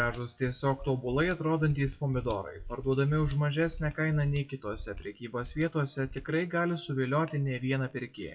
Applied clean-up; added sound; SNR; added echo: classical method WPE with log-MMSE.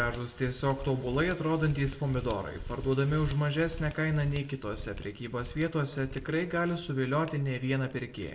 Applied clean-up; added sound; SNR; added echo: none; Mechanisms; 13 dB; reverberation time 0.6 s.